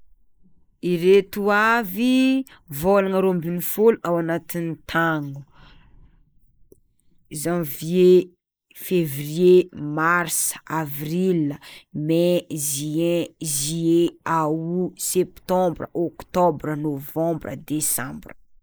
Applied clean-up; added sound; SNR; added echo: neural mask model Resemble Enhance denoiser.